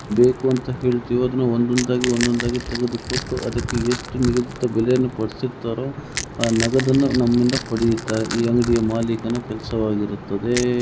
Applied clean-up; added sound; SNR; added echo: none; Crack / Crushing; 13 dB; none.